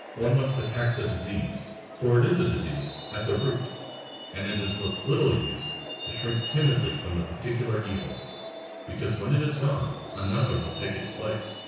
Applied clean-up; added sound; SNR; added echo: none; Truck; 11 dB; reverberation time 1.1 s.